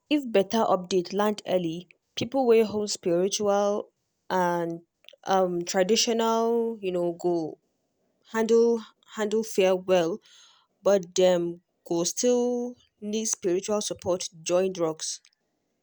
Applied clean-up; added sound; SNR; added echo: none; none; none; none.